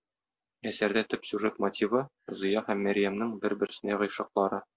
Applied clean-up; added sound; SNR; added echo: none; none; none; none.